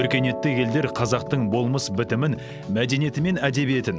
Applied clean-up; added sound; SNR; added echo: none; Piano; 12 dB; none.